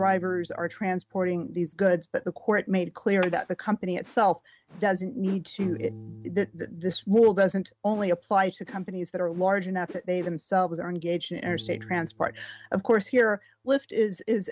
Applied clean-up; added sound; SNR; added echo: neural mask model RNNoise.